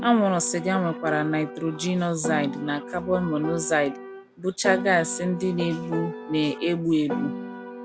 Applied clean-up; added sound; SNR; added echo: none; Piano; 9 dB; none.